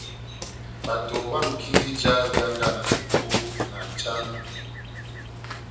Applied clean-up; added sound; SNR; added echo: none; Run; -1 dB; reverberation time 0.9 s.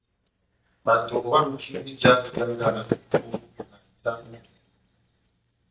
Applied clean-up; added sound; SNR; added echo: neural mask model DeepFilterNet 3.